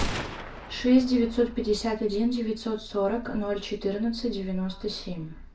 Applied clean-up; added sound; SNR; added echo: none; Gunshot, gunfire; 13 dB; reverberation time 0.3 s.